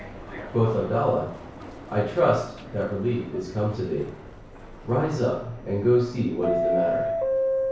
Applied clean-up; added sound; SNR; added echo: none; Subway, metro, underground; 5 dB; reverberation time 0.6 s.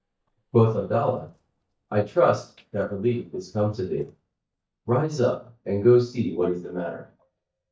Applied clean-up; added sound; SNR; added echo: neural mask model DeepFilterNet 3.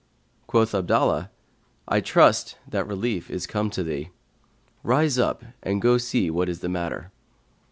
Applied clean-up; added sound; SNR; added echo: none; none; none; none.